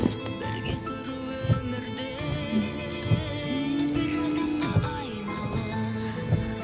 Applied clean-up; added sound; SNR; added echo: none; Car; -2 dB; none.